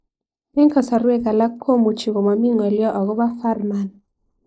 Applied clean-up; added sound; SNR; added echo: neural mask model Resemble Enhance denoiser.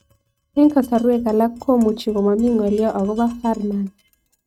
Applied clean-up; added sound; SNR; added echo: neural mask model RNNoise.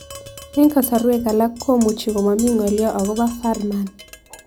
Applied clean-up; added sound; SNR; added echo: none; Tap; 18 dB; none.